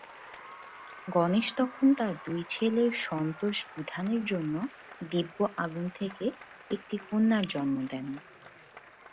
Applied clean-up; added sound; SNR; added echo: none; Applause; 18 dB; none.